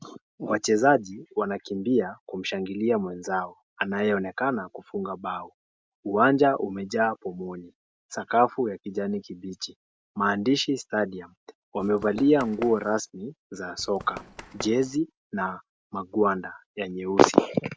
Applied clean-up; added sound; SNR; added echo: none; Run; 16 dB; none.